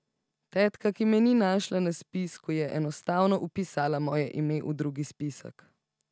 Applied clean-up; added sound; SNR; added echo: none; none; none; none.